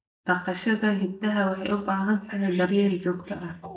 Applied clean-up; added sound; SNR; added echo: neural mask model DeepFilterNet 3.